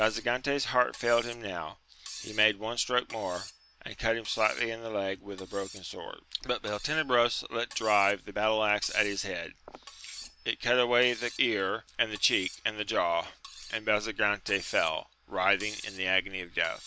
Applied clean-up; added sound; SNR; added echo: none; Cutlery, silverware; 18 dB; none.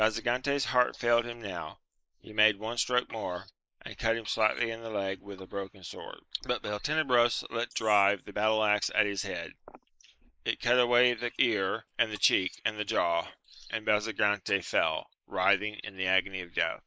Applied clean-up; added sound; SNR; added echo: neural mask model Resemble Enhance denoiser.